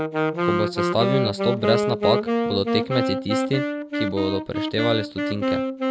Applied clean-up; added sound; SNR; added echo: none; Wind instrument, woodwind instrument; -2 dB; none.